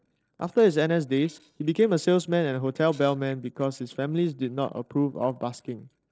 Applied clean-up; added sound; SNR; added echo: neural separator model SepFormer DNS4.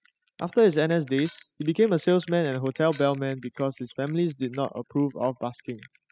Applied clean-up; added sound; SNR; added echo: classical method spectral subtraction.